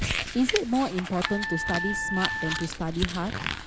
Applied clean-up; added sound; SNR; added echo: none; Wind instrument, woodwind instrument + Crumpling, crinkling; 2 dB; none.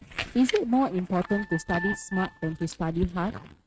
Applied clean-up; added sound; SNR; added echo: neural mask model RNNoise.